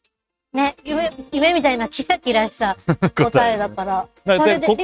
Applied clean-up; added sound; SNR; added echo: neural mask model RNNoise.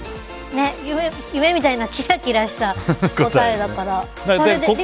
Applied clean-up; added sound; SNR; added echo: none; none; none; none.